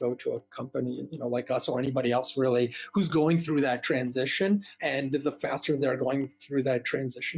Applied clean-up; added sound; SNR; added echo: neural mask model DeepFilterNet 3.